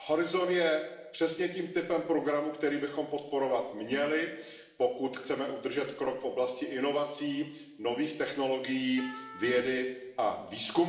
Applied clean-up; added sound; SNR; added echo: none; Wind instrument, woodwind instrument; 17 dB; reverberation time 1.0 s.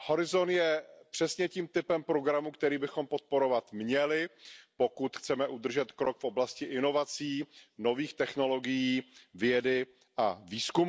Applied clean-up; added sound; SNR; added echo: none; none; none; none.